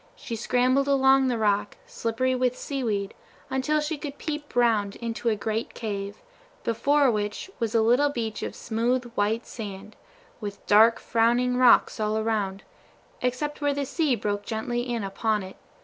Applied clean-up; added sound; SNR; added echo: none; Tap / Glass; 19 dB; none.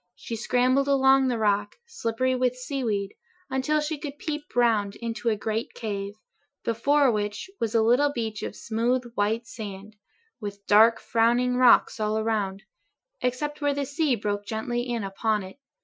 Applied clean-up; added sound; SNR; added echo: classical method Wiener filter.